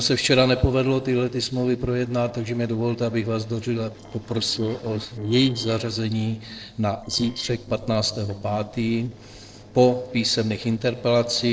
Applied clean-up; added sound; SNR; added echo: neural separator model SepFormer DNS4.